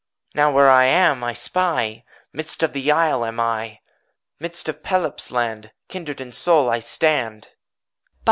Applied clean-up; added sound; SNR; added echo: none; none; none; none.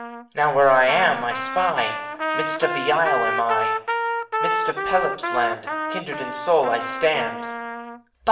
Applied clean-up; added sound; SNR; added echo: none; Trumpet; 4 dB; reverberation time 0.9 s.